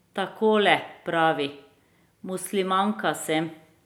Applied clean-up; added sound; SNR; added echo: none; none; none; none.